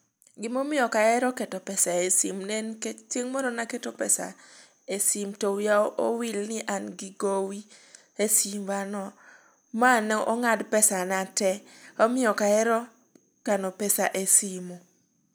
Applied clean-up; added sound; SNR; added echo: none; none; none; none.